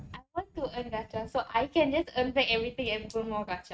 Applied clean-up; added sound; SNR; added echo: neural mask model RNNoise.